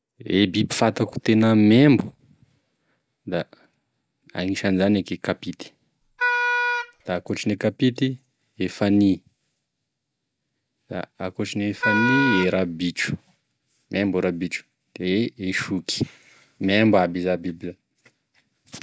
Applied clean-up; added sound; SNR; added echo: none; Wind instrument, woodwind instrument; 1 dB; none.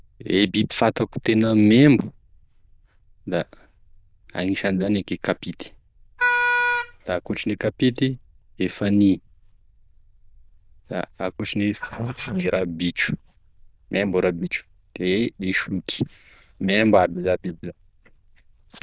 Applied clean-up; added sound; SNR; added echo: neural diffusion model UNIVERSE++.